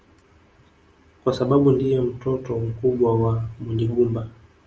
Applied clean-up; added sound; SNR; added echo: none; none; none; none.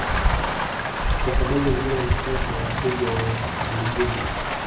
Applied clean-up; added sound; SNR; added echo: none; Rain; -4 dB; reverberation time 1.4 s.